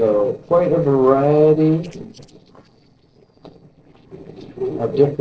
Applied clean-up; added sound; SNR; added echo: neural separator model SepFormer DNS4.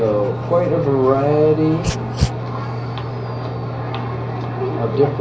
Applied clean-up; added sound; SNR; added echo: none; Dog; 13 dB; reverberation time 0.5 s.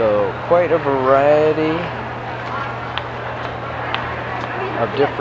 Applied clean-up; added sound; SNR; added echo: none; none; none; none.